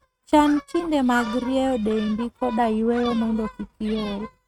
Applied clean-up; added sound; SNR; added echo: neural mask model RNNoise.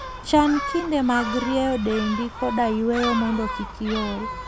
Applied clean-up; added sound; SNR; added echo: none; Gull, seagull; 8 dB; none.